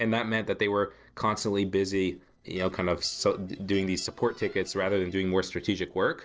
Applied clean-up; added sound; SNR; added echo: neural separator model SepFormer DNS4.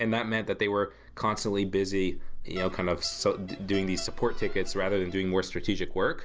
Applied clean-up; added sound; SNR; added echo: none; Crowd; 19 dB; none.